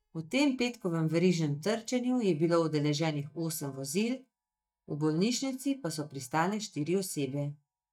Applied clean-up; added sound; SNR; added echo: neural mask model DeepFilterNet 3.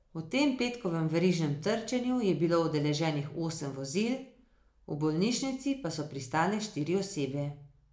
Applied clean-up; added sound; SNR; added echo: none; none; none; none.